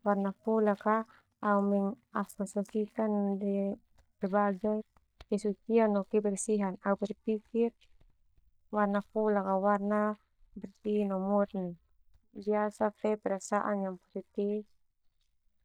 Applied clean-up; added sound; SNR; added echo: neural mask model DeepFilterNet 3.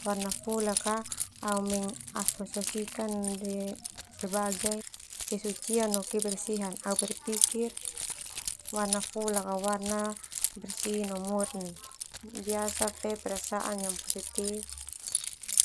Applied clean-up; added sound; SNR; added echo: none; Keys jangling; 0 dB; none.